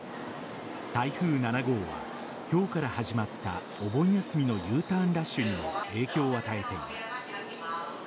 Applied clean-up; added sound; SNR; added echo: none; none; none; none.